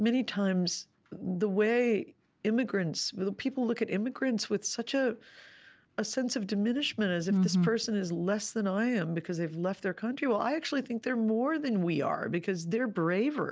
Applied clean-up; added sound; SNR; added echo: none; none; none; none.